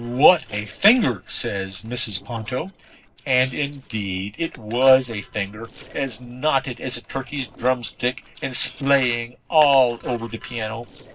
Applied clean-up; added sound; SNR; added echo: neural separator model SepFormer DNS4.